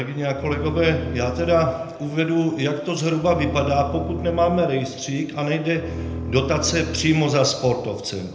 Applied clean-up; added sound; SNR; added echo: none; Bowed string instrument; 9 dB; reverberation time 0.7 s.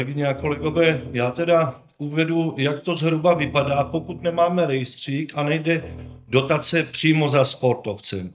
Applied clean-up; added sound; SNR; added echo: neural mask model DeepFilterNet 3.